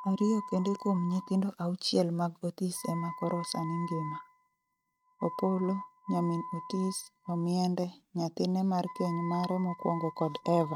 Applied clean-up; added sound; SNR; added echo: neural mask model RNNoise.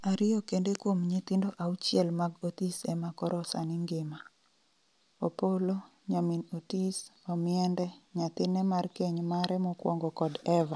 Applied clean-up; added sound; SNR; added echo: none; none; none; none.